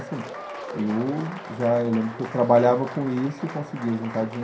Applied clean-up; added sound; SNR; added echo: none; Applause; 13 dB; reverberation time 0.3 s.